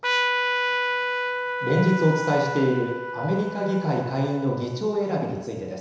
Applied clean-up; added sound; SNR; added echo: none; Trumpet; 3 dB; reverberation time 1.0 s.